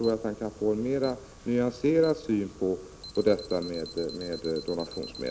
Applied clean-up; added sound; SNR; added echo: none; Alarm; 19 dB; none.